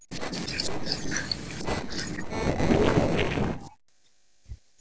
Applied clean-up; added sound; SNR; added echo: neural separator model SepFormer DNS4.